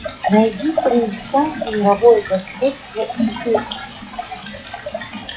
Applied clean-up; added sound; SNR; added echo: classical method WPE with log-MMSE.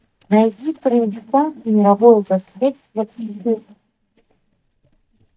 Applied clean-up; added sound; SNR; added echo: neural mask model DeepFilterNet 3.